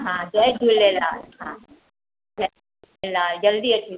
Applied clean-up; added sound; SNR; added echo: none; none; none; none.